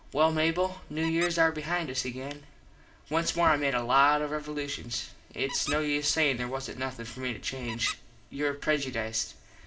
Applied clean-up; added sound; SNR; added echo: none; Squeak; 17 dB; reverberation time 0.4 s.